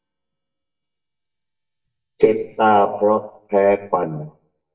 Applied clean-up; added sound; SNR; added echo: neural mask model DeepFilterNet 3.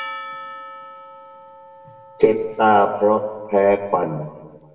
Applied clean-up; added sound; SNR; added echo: none; Percussion; 17 dB; reverberation time 1.1 s.